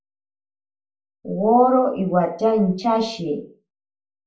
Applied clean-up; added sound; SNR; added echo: none; none; none; reverberation time 0.3 s.